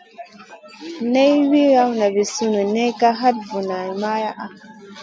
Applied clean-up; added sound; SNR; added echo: none; none; none; none.